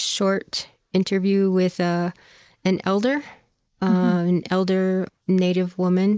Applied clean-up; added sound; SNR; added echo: neural mask model Resemble Enhance denoiser.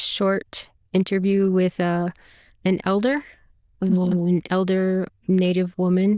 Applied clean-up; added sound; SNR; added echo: neural diffusion model UNIVERSE++.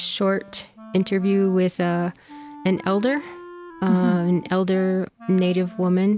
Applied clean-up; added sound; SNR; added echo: none; Wind instrument, woodwind instrument; 20 dB; none.